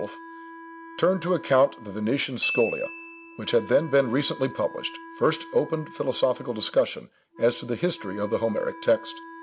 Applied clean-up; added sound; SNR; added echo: none; Glockenspiel + Wind instrument, woodwind instrument; 14 dB; none.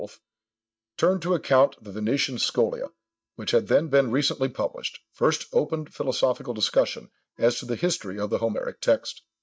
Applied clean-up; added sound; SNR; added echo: neural mask model DeepFilterNet 3.